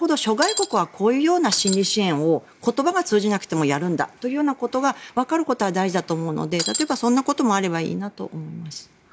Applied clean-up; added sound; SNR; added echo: none; Shatter; 5 dB; none.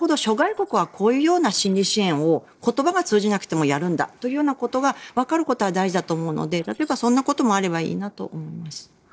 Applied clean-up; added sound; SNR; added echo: neural separator model SepFormer DNS4.